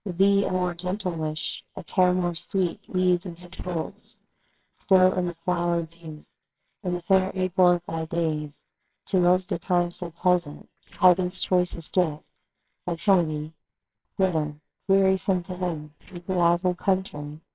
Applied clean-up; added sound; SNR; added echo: neural separator model SepFormer WHAMR!.